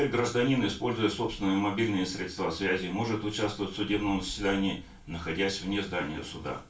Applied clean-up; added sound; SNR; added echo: none; Boom; 18 dB; reverberation time 0.2 s.